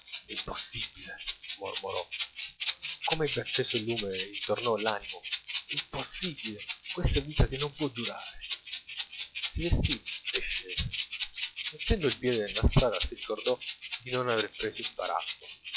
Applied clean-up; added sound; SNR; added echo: classical method log-MMSE.